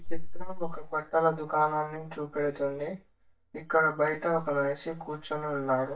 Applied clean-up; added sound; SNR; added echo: neural mask model DeepFilterNet 3.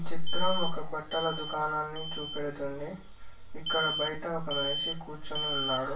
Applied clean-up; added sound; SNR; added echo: none; Alarm; 8 dB; reverberation time 0.3 s.